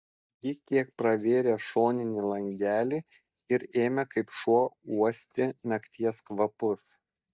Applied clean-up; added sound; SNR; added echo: neural mask model DeepFilterNet 3.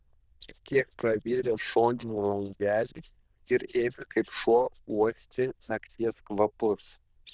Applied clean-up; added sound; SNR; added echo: neural diffusion model UNIVERSE++.